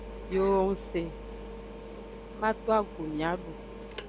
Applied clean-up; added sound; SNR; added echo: none; Mechanical fan; 12 dB; none.